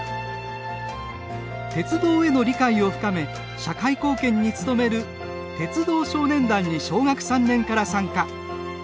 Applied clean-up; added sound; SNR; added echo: none; none; none; none.